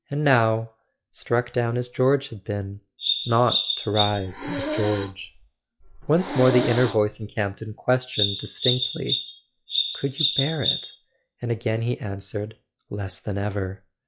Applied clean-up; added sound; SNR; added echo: classical method log-MMSE.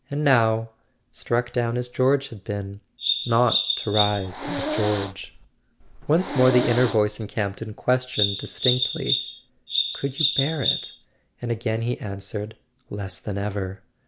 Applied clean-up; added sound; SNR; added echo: none; Hiss + Bird vocalization, bird call, bird song; 2 dB; none.